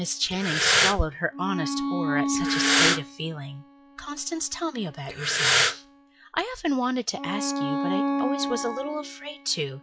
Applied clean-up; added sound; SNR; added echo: classical method log-MMSE.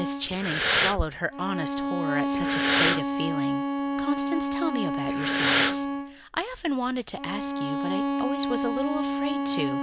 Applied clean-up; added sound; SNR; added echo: none; Bowed string instrument + Breathing; -4 dB; none.